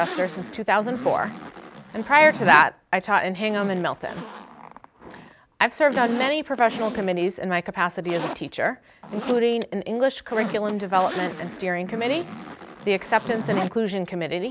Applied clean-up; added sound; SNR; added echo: none; Zipper (clothing); 11 dB; none.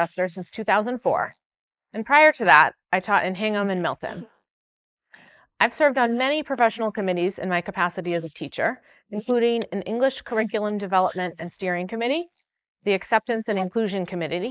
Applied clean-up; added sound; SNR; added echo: neural mask model Resemble Enhance denoiser.